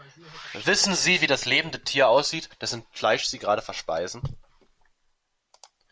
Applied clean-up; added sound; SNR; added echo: none; none; none; none.